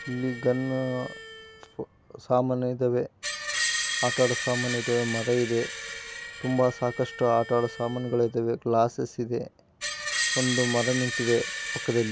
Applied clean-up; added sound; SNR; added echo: none; Screech; 6 dB; none.